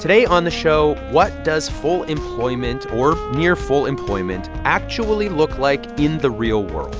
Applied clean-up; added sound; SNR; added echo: none; Wind instrument, woodwind instrument; 12 dB; none.